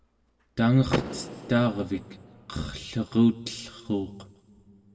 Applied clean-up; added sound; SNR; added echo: none; Door / Car; 12 dB; reverberation time 0.9 s.